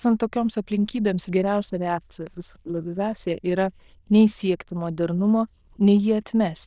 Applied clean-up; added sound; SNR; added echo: neural diffusion model UNIVERSE++.